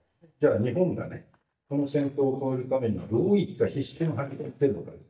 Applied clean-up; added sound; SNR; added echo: neural mask model DeepFilterNet 3.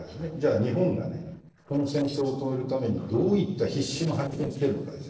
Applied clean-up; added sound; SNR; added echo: neural separator model SepFormer DNS4.